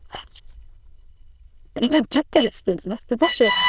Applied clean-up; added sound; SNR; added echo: neural diffusion model UNIVERSE++.